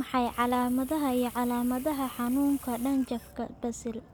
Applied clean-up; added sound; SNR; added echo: none; Water tap, faucet; 19 dB; none.